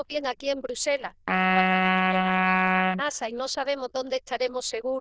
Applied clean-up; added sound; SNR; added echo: neural diffusion model UNIVERSE++.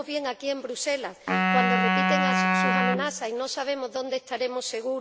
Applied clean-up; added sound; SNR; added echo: none; Wind instrument, woodwind instrument; -4 dB; none.